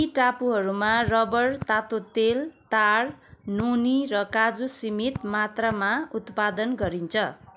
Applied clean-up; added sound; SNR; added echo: none; none; none; none.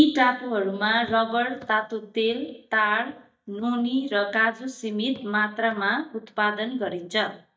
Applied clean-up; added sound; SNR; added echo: neural mask model DeepFilterNet 3.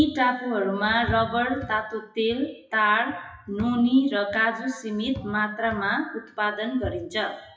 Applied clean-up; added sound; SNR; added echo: classical method WPE with log-MMSE.